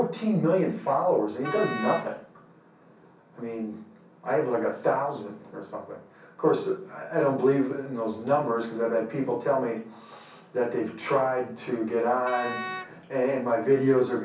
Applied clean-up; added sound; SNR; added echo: none; Wind instrument, woodwind instrument; 9 dB; reverberation time 0.6 s.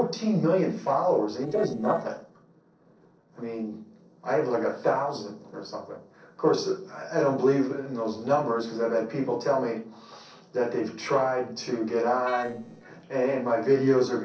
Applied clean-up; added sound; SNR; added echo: neural separator model SepFormer DNS4.